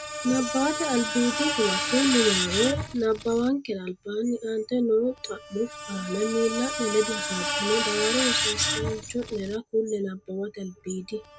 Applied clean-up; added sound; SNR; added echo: none; Screech; 4 dB; none.